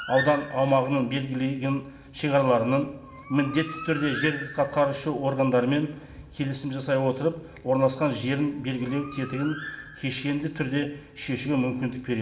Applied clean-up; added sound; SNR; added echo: none; Bird; 16 dB; reverberation time 1.6 s.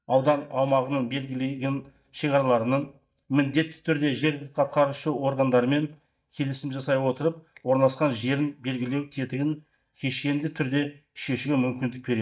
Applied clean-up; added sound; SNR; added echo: neural mask model DeepFilterNet 3.